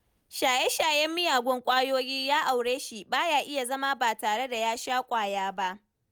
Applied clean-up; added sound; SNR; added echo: none; none; none; none.